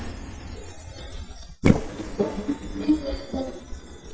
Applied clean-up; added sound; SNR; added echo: neural mask model DeepFilterNet 3.